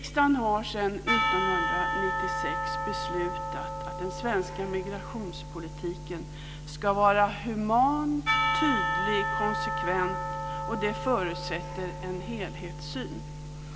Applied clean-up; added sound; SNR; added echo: none; Church bell / Percussion; 3 dB; none.